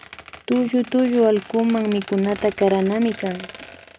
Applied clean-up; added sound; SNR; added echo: none; Squeak; 17 dB; none.